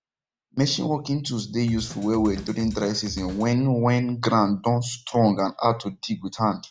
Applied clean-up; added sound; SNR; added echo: none; Drum kit; 14 dB; none.